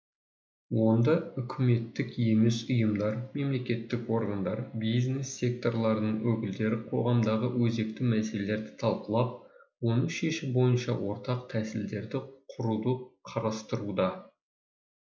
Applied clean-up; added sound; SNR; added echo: none; none; none; none.